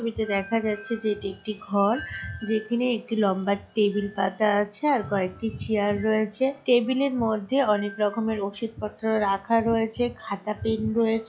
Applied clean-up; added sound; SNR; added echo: classical method log-MMSE.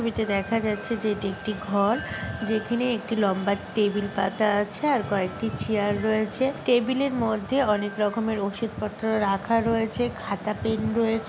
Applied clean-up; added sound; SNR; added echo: none; Wind chime; 20 dB; none.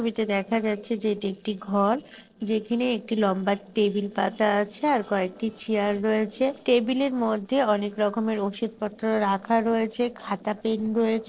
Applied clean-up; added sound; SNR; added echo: neural separator model SepFormer DNS4.